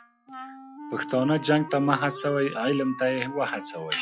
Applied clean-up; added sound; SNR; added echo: classical method log-MMSE.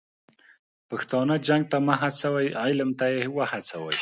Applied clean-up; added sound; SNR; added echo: none; none; none; none.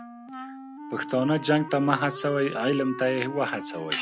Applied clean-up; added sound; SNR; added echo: none; Wind instrument, woodwind instrument; 12 dB; none.